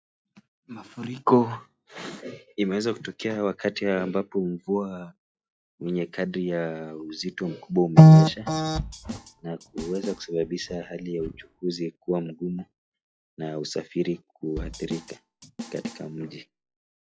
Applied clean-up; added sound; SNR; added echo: classical method log-MMSE.